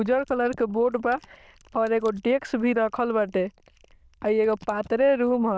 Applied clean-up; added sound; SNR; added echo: neural diffusion model UNIVERSE++.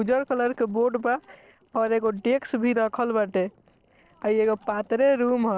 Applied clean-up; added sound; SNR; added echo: neural separator model SepFormer DNS4.